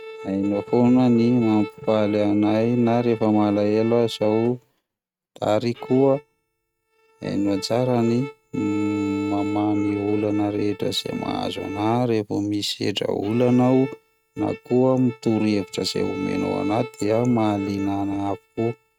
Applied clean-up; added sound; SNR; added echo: neural mask model RNNoise.